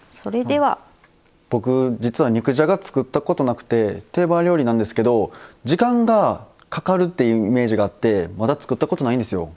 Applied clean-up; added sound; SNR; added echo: none; none; none; none.